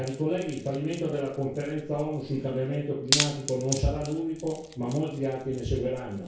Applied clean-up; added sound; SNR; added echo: none; Wood; 7 dB; reverberation time 0.6 s.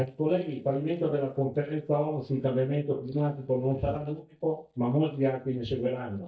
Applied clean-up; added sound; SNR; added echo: neural mask model DeepFilterNet 3.